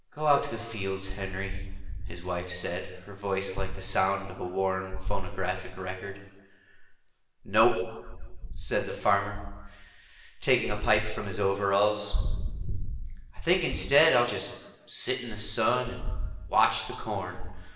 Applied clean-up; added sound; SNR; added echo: none; none; none; reverberation time 1.1 s.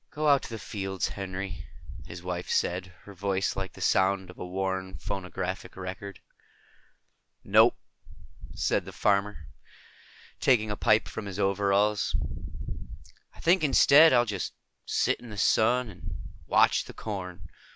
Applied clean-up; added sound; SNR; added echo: none; none; none; none.